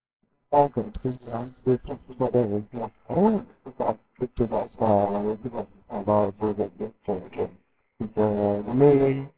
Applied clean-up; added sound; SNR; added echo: neural separator model SepFormer WHAMR!.